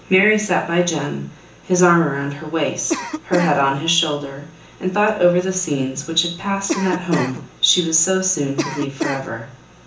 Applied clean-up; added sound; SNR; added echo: none; Cough; 7 dB; reverberation time 0.7 s.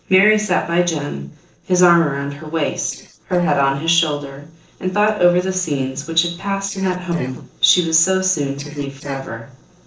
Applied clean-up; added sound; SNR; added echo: neural separator model SepFormer DNS4.